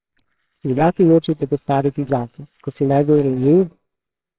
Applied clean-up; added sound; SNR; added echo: neural separator model SepFormer WHAMR!.